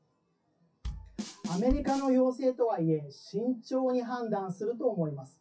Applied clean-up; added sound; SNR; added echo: classical method WPE with log-MMSE.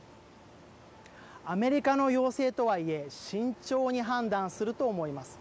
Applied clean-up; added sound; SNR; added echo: none; none; none; none.